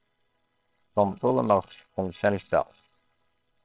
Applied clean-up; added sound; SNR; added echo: neural separator model SepFormer WHAM!.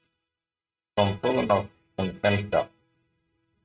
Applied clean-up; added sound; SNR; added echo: neural mask model RNNoise.